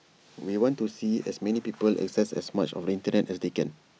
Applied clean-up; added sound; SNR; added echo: none; none; none; none.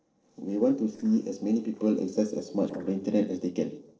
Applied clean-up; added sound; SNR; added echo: neural separator model SepFormer DNS4.